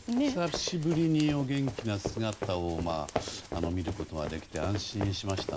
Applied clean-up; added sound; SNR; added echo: none; Run; 8 dB; none.